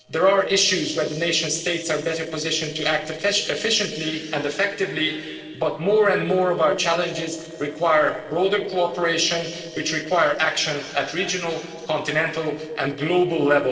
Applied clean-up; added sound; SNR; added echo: neural separator model SepFormer DNS4.